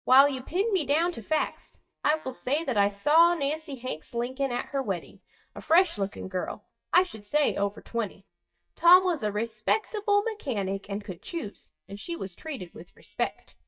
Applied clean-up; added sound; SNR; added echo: neural mask model DeepFilterNet 3.